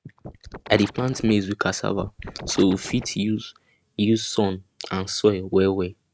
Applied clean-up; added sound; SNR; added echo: neural mask model RNNoise.